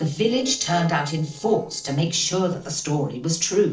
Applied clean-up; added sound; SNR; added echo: neural separator model SepFormer DNS4.